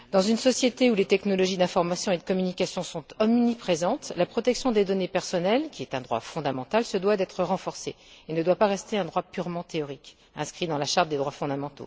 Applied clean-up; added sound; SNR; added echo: none; none; none; none.